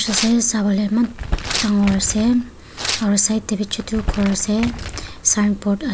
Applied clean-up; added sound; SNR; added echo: none; Crumpling, crinkling + Tearing; 8 dB; none.